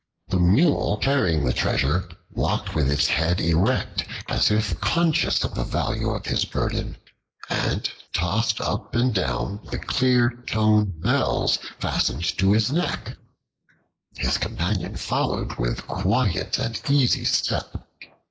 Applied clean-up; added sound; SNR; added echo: neural mask model Resemble Enhance denoiser.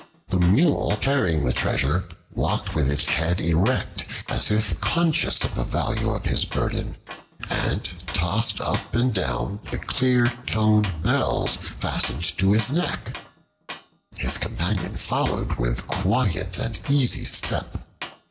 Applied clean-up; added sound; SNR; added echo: none; Tools; 17 dB; none.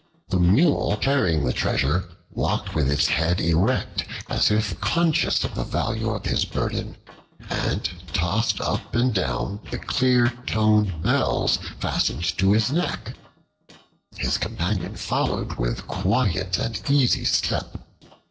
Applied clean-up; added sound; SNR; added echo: neural separator model SepFormer DNS4.